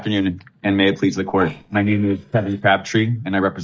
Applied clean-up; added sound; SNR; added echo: neural mask model DeepFilterNet 3.